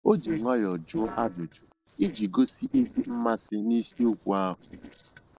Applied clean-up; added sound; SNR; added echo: neural separator model SepFormer DNS4.